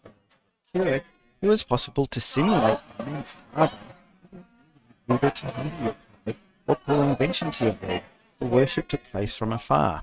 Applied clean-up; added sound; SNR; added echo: neural mask model RNNoise.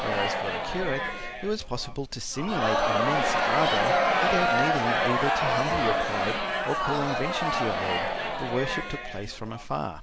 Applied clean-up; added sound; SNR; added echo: none; Crowd; -4 dB; none.